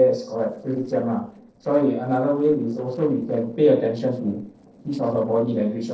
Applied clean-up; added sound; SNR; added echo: neural separator model SepFormer DNS4.